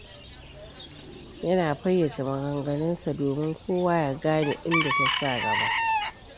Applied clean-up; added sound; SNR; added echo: none; Bird / Chicken, rooster; 4 dB; none.